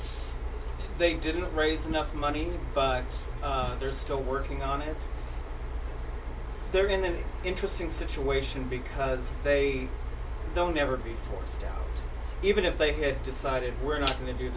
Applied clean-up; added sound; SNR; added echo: none; none; none; none.